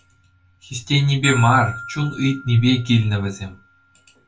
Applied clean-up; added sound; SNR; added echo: none; Glockenspiel; 15 dB; reverberation time 0.2 s.